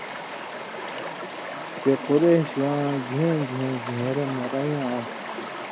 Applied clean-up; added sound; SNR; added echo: none; Stream; 8 dB; none.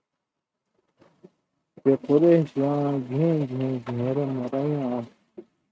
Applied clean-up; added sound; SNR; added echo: neural mask model RNNoise.